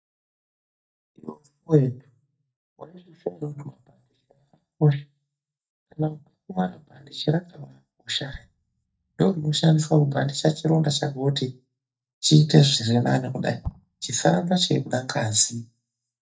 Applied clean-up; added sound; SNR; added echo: neural mask model DeepFilterNet 3.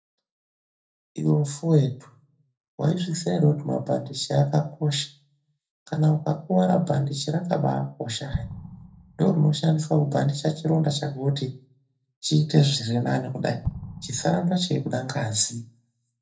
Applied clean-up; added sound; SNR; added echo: none; Explosion; 11 dB; reverberation time 0.3 s.